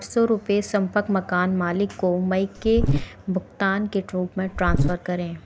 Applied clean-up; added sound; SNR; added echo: none; Buzz; -2 dB; none.